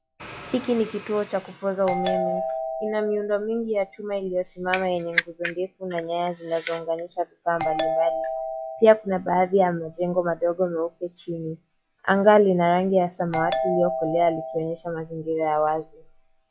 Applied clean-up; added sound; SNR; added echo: classical method log-MMSE.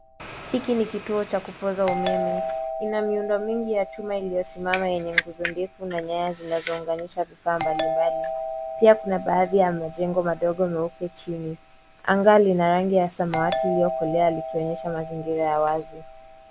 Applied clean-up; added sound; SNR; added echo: none; Doorbell; 8 dB; none.